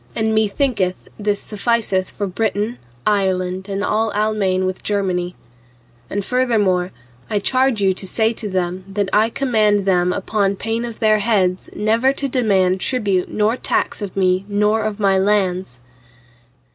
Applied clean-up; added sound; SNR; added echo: none; none; none; none.